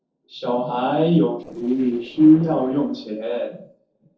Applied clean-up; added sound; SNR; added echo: neural separator model SepFormer DNS4.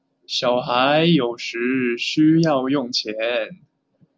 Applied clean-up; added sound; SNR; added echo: none; none; none; none.